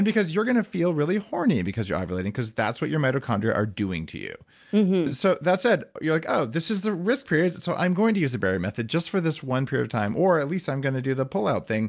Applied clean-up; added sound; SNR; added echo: none; none; none; none.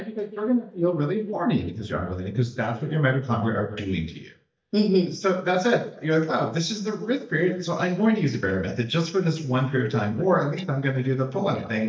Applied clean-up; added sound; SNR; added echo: neural mask model DeepFilterNet 3.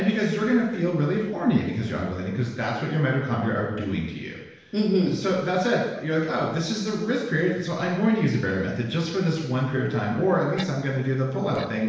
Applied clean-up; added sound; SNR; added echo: neural separator model SepFormer DNS4.